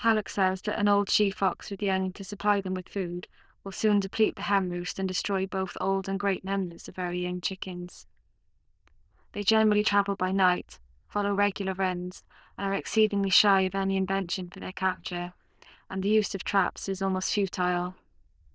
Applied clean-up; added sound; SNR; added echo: neural diffusion model UNIVERSE++.